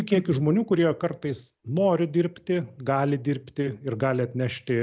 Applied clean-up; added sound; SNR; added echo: neural mask model Resemble Enhance denoiser.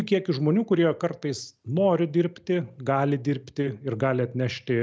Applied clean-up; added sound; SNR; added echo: none; none; none; none.